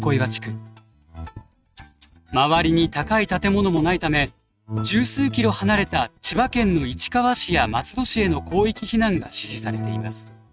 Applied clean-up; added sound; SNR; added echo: neural mask model RNNoise.